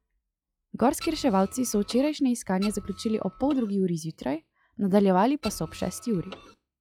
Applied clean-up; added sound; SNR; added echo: classical method log-MMSE.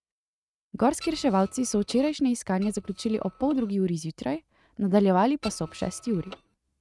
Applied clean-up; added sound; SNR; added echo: neural mask model RNNoise.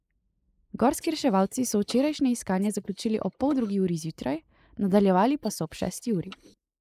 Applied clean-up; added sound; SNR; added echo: neural mask model Resemble Enhance denoiser.